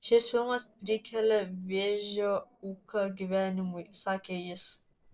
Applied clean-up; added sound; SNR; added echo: neural separator model SepFormer DNS4.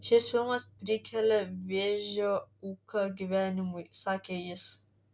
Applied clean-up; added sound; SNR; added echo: none; none; none; none.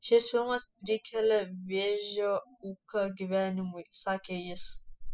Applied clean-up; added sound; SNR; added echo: classical method spectral subtraction.